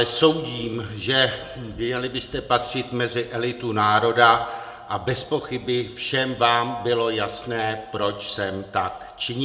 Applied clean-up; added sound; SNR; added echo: none; none; none; reverberation time 0.4 s.